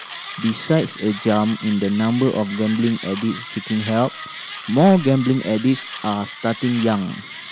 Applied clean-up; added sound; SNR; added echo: none; Mechanisms; 14 dB; none.